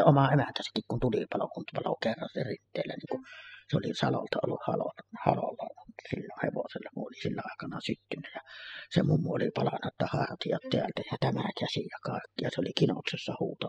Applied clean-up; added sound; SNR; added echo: classical method spectral subtraction.